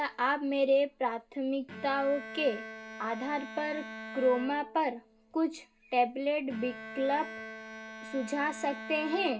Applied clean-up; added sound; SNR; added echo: none; Bowed string instrument; 13 dB; reverberation time 0.2 s.